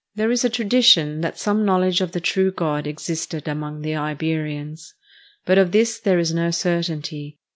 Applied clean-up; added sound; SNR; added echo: none; none; none; none.